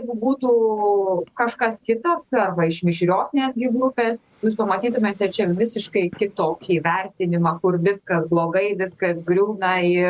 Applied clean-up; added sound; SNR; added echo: none; none; none; none.